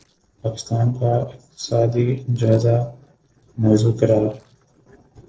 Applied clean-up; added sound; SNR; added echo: neural separator model SepFormer DNS4.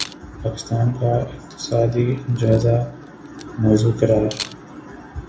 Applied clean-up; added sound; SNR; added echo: none; Camera; 19 dB; reverberation time 0.4 s.